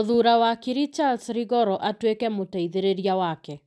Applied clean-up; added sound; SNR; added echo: none; none; none; none.